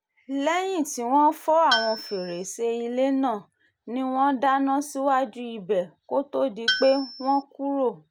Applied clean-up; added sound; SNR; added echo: none; Tools; 4 dB; none.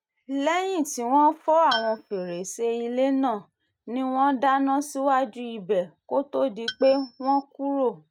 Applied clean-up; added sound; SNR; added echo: neural mask model RNNoise.